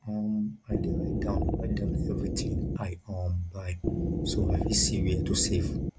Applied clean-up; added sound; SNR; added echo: none; Wind instrument, woodwind instrument; -3 dB; none.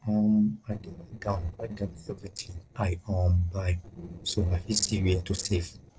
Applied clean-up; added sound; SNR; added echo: neural separator model SepFormer DNS4.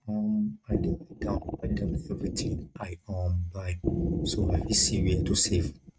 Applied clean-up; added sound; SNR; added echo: neural mask model RNNoise.